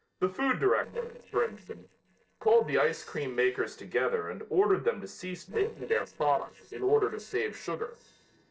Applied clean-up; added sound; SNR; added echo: neural separator model SepFormer DNS4.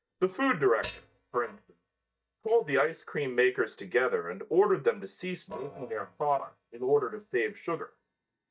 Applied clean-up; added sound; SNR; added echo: neural mask model DeepFilterNet 3.